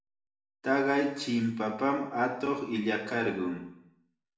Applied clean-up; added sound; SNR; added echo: none; none; none; reverberation time 0.8 s.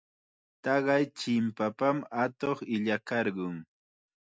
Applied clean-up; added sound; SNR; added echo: none; none; none; none.